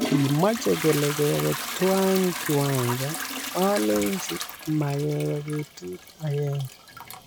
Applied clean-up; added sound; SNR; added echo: none; Trickle, dribble / Toilet flush / Hiss; 7 dB; none.